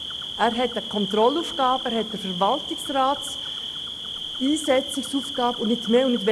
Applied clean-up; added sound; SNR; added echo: none; Cricket; 8 dB; none.